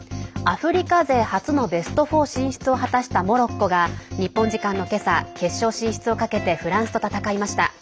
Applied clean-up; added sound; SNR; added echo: none; none; none; none.